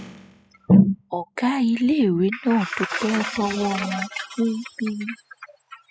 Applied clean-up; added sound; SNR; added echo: classical method spectral subtraction.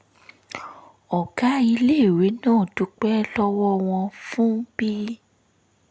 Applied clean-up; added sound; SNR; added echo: none; none; none; none.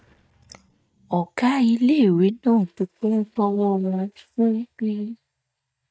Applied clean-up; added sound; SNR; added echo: neural mask model DeepFilterNet 3.